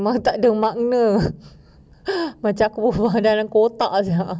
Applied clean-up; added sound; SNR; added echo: none; none; none; none.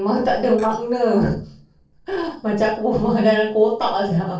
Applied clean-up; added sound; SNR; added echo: neural separator model SepFormer DNS4.